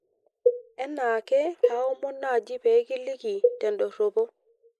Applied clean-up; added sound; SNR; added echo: neural mask model Resemble Enhance denoiser.